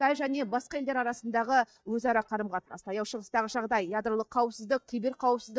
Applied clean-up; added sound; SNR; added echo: neural mask model DeepFilterNet 3.